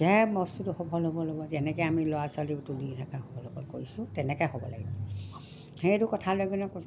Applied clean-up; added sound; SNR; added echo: none; none; none; none.